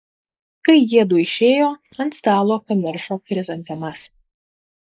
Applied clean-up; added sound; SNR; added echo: neural mask model Resemble Enhance denoiser.